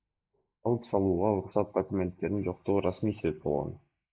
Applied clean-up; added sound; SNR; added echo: neural mask model Resemble Enhance denoiser.